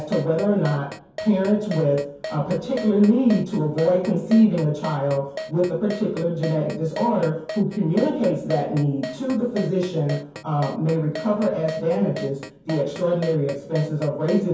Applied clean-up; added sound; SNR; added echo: none; Keyboard (musical); 14 dB; reverberation time 0.6 s.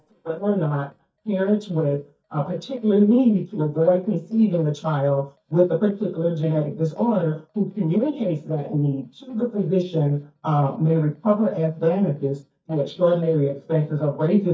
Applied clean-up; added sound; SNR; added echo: neural mask model DeepFilterNet 3.